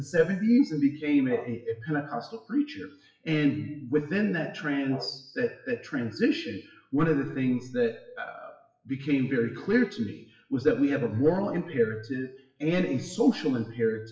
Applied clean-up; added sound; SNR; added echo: classical method WPE with log-MMSE.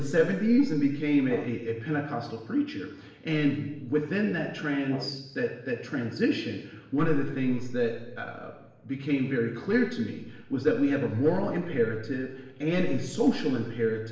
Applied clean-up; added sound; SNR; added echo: none; Brass instrument; 18 dB; reverberation time 0.9 s.